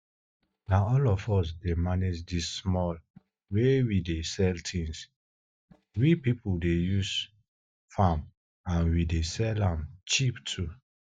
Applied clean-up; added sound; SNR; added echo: neural mask model DeepFilterNet 3.